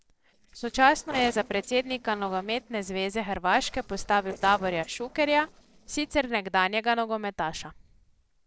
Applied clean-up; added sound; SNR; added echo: neural separator model SepFormer DNS4.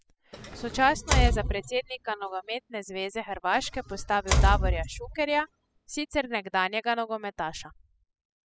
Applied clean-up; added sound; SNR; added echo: classical method spectral subtraction.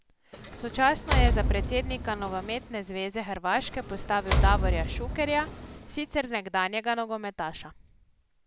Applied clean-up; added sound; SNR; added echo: none; Door; -2 dB; none.